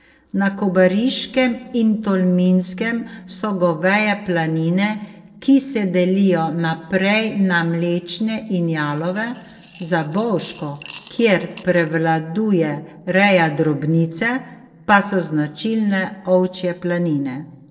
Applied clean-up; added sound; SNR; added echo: neural separator model SepFormer DNS4.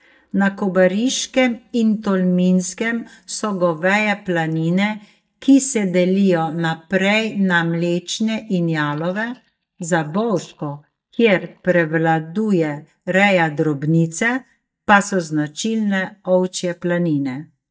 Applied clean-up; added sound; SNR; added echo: neural mask model DeepFilterNet 3.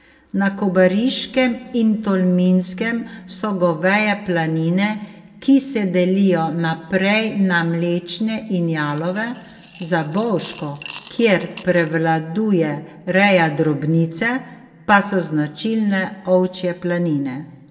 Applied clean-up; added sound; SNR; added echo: none; Coin (dropping) / Glass; 18 dB; reverberation time 0.8 s.